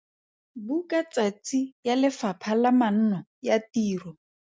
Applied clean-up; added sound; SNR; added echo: none; none; none; none.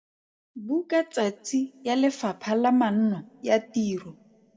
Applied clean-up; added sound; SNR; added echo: none; none; none; reverberation time 0.3 s.